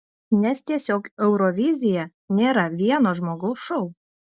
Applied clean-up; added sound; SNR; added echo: none; none; none; none.